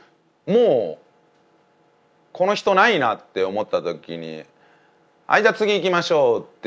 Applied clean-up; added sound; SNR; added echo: none; none; none; none.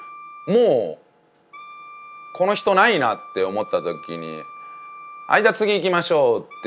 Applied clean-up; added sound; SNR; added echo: none; Wind instrument, woodwind instrument; 19 dB; none.